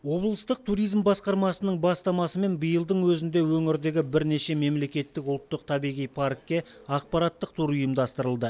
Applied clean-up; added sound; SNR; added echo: none; none; none; none.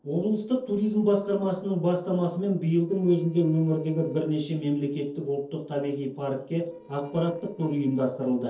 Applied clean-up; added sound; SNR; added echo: neural separator model SepFormer DNS4.